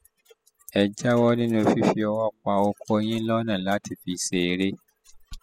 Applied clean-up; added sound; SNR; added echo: classical method spectral subtraction.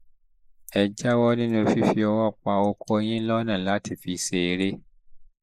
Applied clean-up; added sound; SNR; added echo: neural mask model Resemble Enhance denoiser.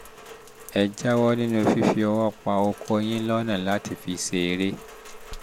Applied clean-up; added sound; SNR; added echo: none; Rain; 18 dB; none.